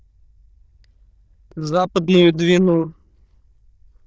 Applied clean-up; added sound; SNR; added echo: neural diffusion model UNIVERSE++.